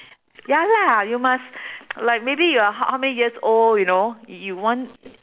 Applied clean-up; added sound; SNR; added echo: none; none; none; none.